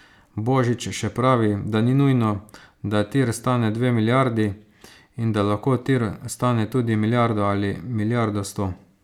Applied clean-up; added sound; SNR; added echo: none; none; none; none.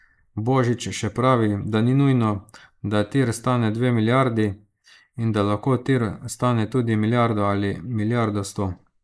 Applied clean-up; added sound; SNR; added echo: neural mask model Resemble Enhance denoiser.